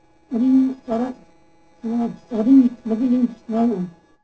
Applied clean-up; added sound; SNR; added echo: neural separator model SepFormer DNS4.